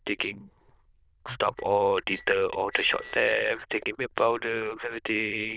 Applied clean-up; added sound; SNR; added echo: neural diffusion model UNIVERSE++.